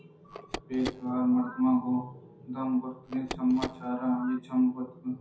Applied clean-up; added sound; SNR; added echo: none; Telephone; 14 dB; reverberation time 0.5 s.